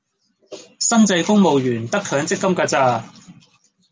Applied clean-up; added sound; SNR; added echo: none; none; none; none.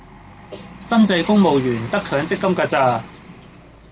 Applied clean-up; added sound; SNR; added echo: none; Bus; 18 dB; none.